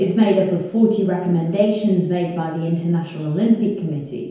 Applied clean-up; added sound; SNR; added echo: none; none; none; reverberation time 1.0 s.